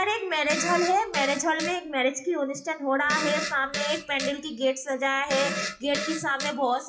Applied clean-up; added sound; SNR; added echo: classical method WPE with log-MMSE.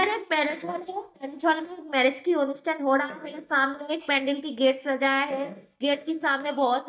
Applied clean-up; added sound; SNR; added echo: neural mask model DeepFilterNet 3.